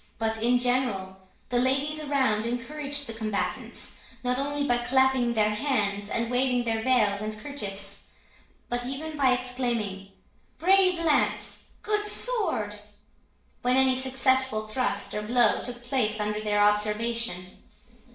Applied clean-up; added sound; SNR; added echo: none; none; none; reverberation time 0.6 s.